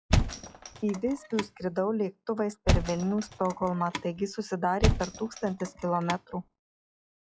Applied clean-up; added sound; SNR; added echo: classical method log-MMSE.